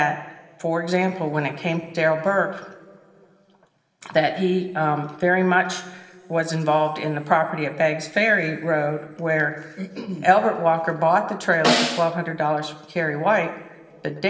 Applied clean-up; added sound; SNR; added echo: none; Snare drum; 2 dB; reverberation time 2.6 s.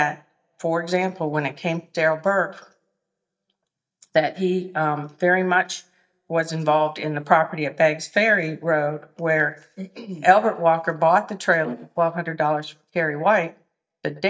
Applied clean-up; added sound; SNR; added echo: neural mask model DeepFilterNet 3.